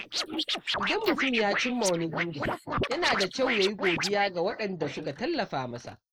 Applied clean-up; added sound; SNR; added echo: neural mask model Resemble Enhance denoiser.